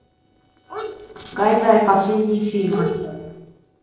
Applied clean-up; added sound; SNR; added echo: neural separator model SepFormer DNS4.